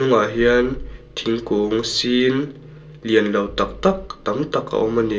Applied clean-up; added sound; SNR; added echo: none; none; none; reverberation time 0.2 s.